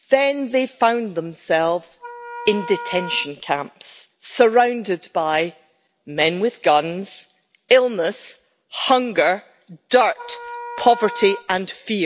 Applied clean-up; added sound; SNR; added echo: none; Wind instrument, woodwind instrument; 12 dB; none.